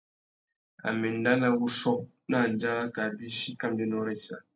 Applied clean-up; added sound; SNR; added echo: none; none; none; none.